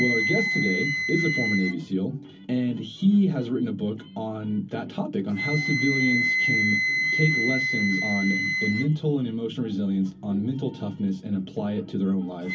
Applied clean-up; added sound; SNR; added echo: none; Wind instrument, woodwind instrument; 3 dB; reverberation time 0.3 s.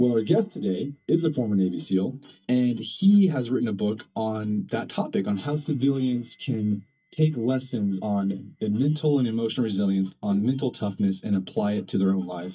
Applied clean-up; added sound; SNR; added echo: neural mask model DeepFilterNet 3.